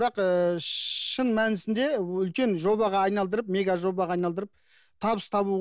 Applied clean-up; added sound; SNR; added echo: none; none; none; none.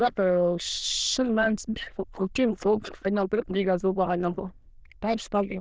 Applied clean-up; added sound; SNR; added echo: neural diffusion model UNIVERSE++.